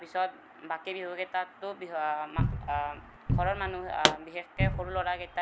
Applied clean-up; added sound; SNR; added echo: none; Cupboard open or close + Explosion; -3 dB; none.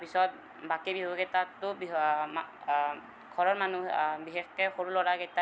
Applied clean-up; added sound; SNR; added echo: none; none; none; none.